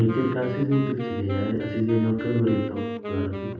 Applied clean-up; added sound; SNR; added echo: none; Wind instrument, woodwind instrument; 8 dB; reverberation time 0.8 s.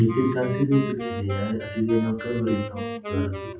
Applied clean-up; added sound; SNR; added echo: classical method WPE with log-MMSE.